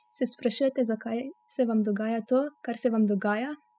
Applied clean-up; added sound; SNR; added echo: classical method spectral subtraction.